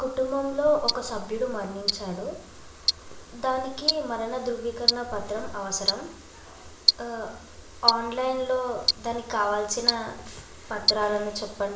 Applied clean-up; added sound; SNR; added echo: none; Tick-tock; 2 dB; reverberation time 0.7 s.